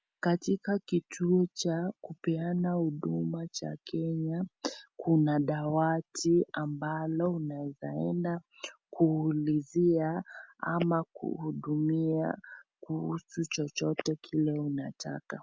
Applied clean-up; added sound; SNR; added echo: none; none; none; none.